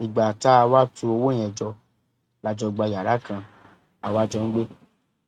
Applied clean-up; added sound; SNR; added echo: neural mask model RNNoise.